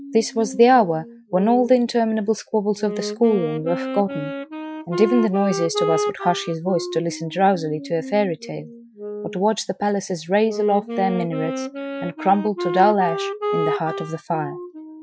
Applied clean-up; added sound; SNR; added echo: classical method Wiener filter.